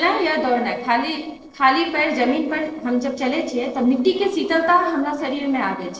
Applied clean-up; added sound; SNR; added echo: neural separator model SepFormer DNS4.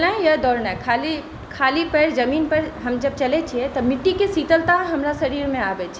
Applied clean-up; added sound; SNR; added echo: none; none; none; none.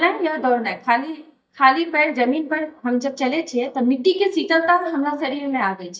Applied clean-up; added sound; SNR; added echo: neural mask model DeepFilterNet 3.